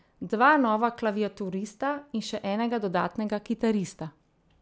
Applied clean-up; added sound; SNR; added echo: none; none; none; none.